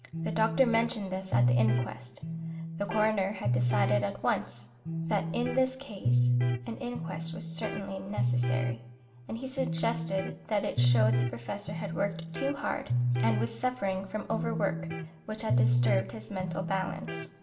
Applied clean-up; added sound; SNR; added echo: none; Electric guitar; -2 dB; reverberation time 0.6 s.